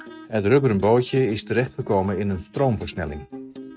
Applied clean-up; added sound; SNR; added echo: neural mask model RNNoise.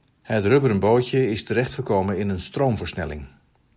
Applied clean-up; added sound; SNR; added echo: none; none; none; none.